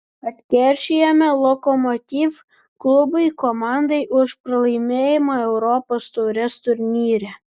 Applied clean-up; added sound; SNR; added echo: none; none; none; none.